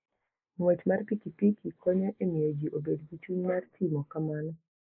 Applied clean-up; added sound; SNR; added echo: neural mask model Resemble Enhance denoiser.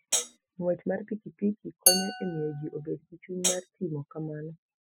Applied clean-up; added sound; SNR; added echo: classical method spectral subtraction.